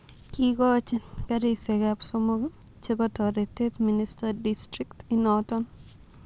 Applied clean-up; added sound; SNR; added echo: none; none; none; none.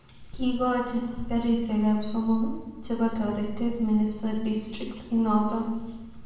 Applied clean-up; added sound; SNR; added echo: none; none; none; reverberation time 1.1 s.